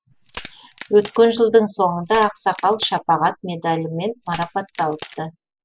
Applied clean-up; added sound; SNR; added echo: classical method spectral subtraction.